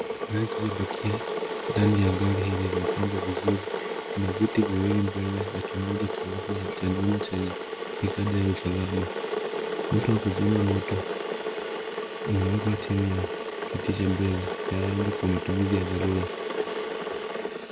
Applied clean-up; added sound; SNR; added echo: none; Boiling / Water; 3 dB; none.